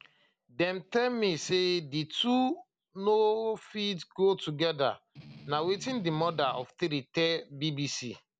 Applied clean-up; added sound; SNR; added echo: none; Strum; 18 dB; none.